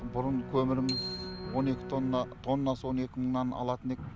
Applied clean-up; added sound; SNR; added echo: none; Bowed string instrument + Bicycle bell; 10 dB; none.